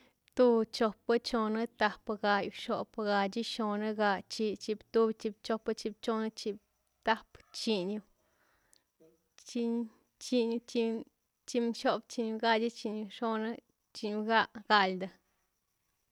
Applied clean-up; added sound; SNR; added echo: none; none; none; none.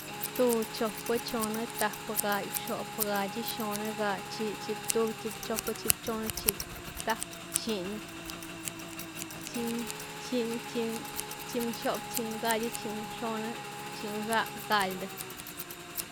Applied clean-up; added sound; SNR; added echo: none; Motorcycle / Engine + Scissors; 3 dB; none.